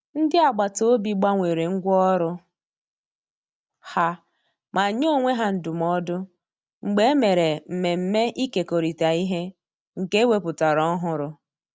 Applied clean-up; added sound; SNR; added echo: none; none; none; none.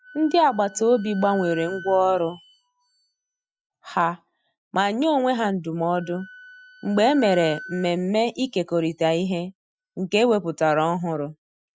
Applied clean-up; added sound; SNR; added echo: classical method Wiener filter.